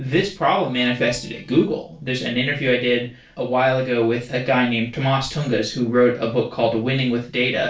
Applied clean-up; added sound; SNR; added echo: neural separator model SepFormer DNS4.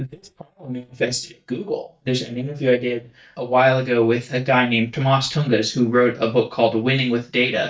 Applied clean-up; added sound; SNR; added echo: neural mask model DeepFilterNet 3.